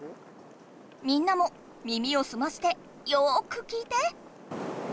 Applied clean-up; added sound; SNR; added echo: none; none; none; none.